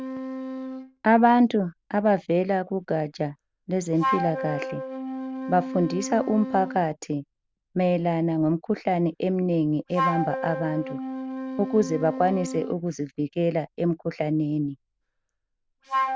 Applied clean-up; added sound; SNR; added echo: none; Wind instrument, woodwind instrument; 9 dB; none.